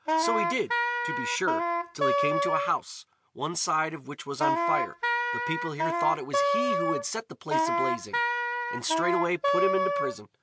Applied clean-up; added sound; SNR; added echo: none; Wind instrument, woodwind instrument; -5 dB; none.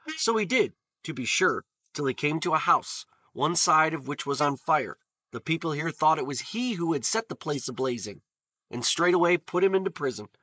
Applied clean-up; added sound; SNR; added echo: neural mask model Resemble Enhance denoiser.